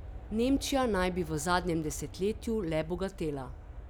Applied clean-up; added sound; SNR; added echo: none; Aircraft; 11 dB; none.